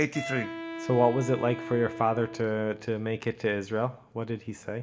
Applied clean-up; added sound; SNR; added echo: none; Wind instrument, woodwind instrument; 12 dB; reverberation time 0.8 s.